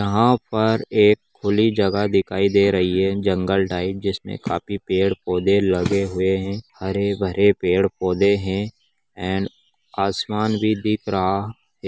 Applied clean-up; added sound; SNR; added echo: none; none; none; none.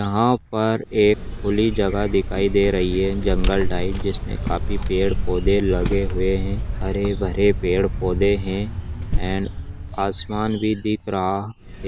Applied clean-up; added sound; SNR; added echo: none; Vehicle; 3 dB; none.